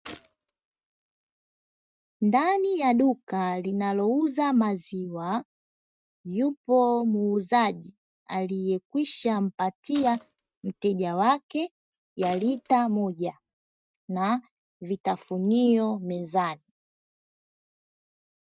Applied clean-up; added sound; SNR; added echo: neural mask model RNNoise.